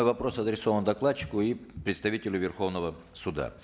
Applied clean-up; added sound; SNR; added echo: none; none; none; none.